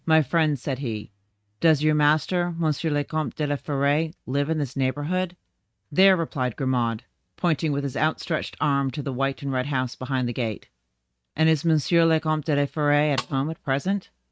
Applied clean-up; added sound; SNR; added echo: neural mask model RNNoise.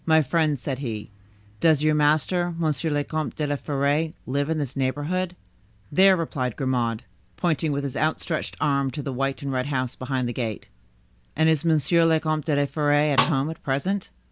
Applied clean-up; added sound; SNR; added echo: none; Snare drum; 3 dB; none.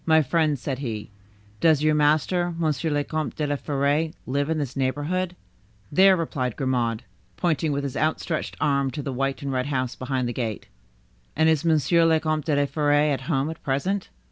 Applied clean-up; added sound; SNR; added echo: none; none; none; none.